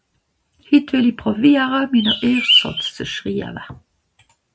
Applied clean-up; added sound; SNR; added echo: none; Bird; -1 dB; none.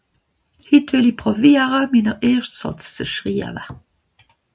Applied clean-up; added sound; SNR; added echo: none; none; none; none.